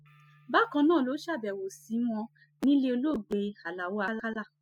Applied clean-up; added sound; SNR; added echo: classical method spectral subtraction.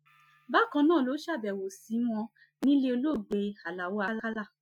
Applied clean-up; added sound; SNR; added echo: classical method Wiener filter.